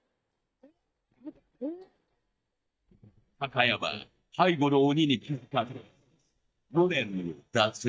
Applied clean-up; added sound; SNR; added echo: neural mask model DeepFilterNet 3.